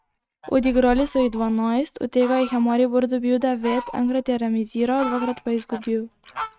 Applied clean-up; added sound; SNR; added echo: neural mask model RNNoise.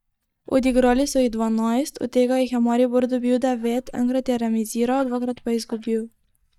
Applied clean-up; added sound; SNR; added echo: neural mask model DeepFilterNet 3.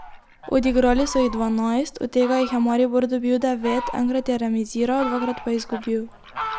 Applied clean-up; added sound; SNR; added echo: none; Fowl; 12 dB; none.